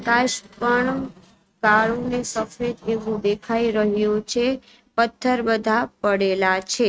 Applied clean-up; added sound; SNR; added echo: neural mask model RNNoise.